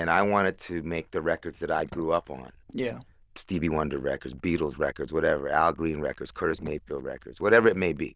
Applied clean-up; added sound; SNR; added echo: neural diffusion model UNIVERSE++.